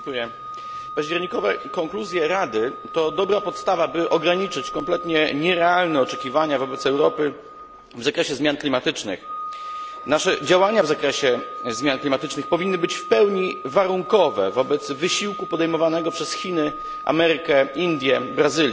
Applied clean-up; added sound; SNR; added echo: none; Organ; 12 dB; none.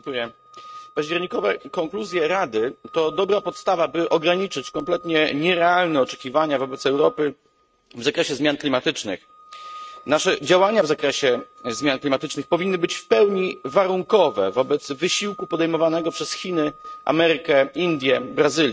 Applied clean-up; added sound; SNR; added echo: neural mask model RNNoise.